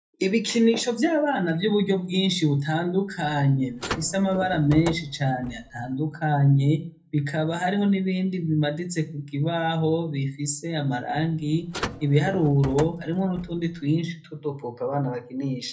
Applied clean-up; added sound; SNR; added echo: none; Car; 13 dB; reverberation time 0.3 s.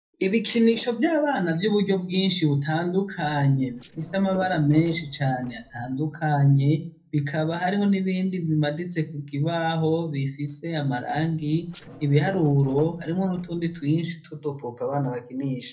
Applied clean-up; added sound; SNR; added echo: neural separator model SepFormer DNS4.